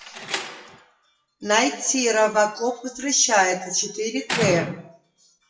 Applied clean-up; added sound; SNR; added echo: classical method WPE with log-MMSE.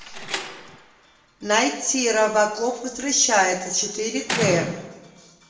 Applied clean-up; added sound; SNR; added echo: none; Slam; 11 dB; reverberation time 0.8 s.